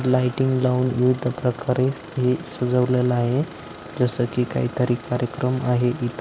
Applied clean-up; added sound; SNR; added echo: none; Engine starting; 18 dB; none.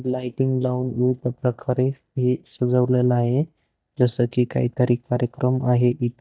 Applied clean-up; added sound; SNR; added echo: neural mask model DeepFilterNet 3.